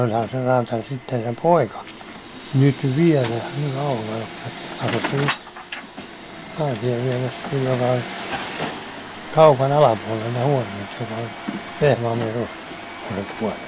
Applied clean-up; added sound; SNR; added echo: none; Truck; 10 dB; none.